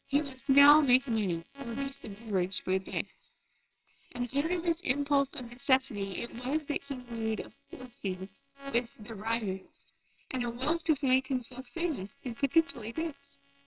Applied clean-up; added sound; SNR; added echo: neural separator model SepFormer WHAMR!.